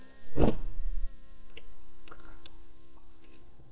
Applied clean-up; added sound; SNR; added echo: neural mask model DeepFilterNet 3.